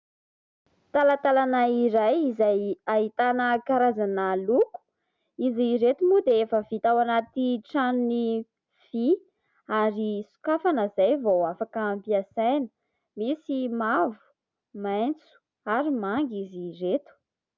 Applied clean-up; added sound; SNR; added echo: none; none; none; none.